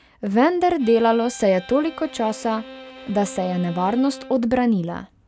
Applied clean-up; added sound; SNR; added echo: none; Bowed string instrument; 19 dB; none.